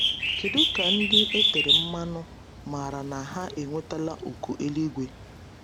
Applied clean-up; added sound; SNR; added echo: none; Bird; -4 dB; none.